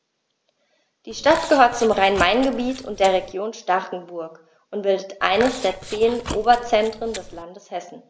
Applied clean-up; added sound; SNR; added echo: none; Chewing, mastication; 12 dB; none.